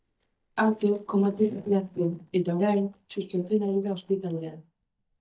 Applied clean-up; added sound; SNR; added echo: neural mask model DeepFilterNet 3.